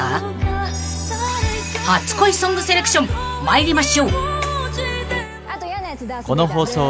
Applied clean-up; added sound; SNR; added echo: none; none; none; none.